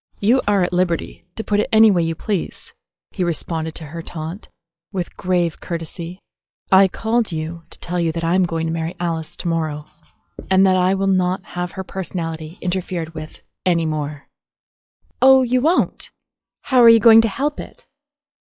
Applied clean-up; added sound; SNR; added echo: classical method log-MMSE.